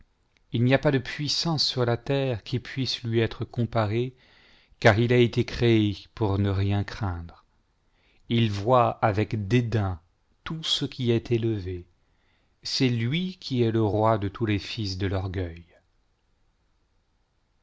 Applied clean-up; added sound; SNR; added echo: none; none; none; none.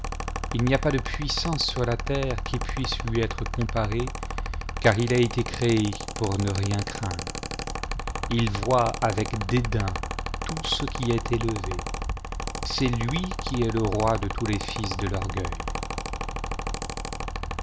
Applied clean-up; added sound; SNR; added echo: none; Mechanical fan; 3 dB; none.